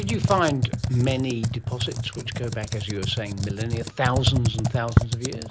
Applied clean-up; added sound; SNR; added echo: none; Computer keyboard; 0 dB; none.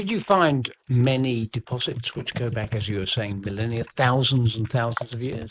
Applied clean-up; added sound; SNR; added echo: neural mask model Resemble Enhance denoiser.